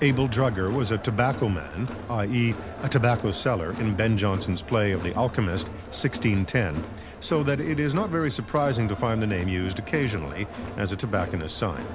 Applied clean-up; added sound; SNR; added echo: none; Crowd; 11 dB; none.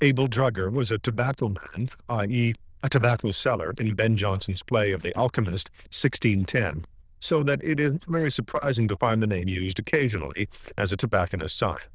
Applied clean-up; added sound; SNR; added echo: neural diffusion model UNIVERSE++.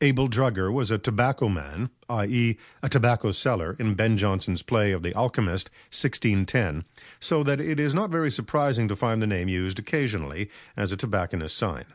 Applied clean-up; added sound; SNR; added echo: none; none; none; none.